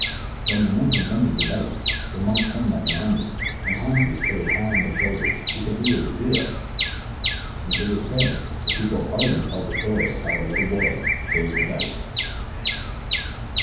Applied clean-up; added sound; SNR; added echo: none; Bird vocalization, bird call, bird song; -1 dB; reverberation time 0.9 s.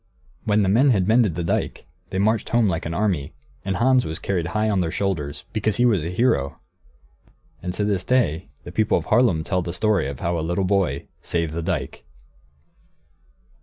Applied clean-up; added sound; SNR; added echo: none; none; none; none.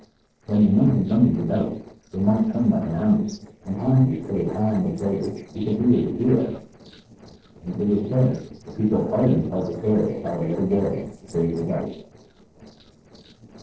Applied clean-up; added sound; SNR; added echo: neural separator model SepFormer DNS4.